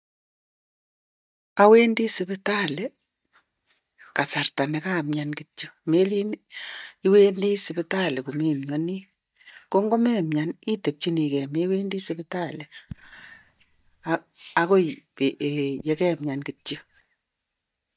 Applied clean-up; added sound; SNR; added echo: neural mask model DeepFilterNet 3.